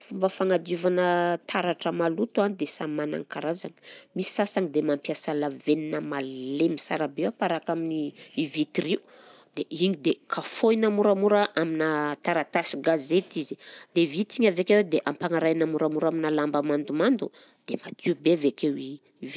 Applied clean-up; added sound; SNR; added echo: none; none; none; none.